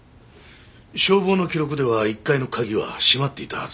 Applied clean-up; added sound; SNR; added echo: none; none; none; none.